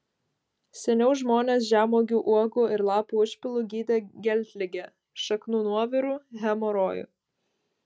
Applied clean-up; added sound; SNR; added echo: none; none; none; none.